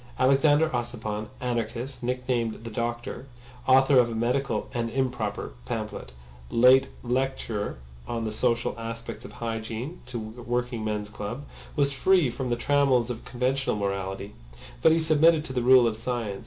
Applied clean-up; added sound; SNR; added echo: none; none; none; none.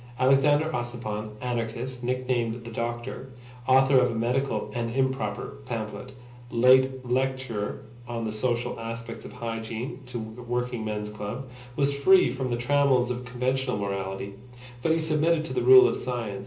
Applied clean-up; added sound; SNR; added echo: none; none; none; reverberation time 0.5 s.